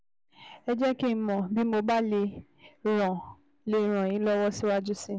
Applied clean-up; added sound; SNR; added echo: none; none; none; none.